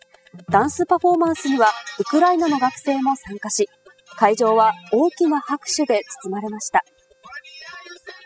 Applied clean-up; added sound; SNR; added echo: classical method spectral subtraction.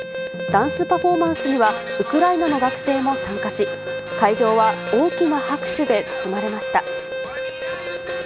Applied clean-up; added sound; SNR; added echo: none; Alarm; 7 dB; none.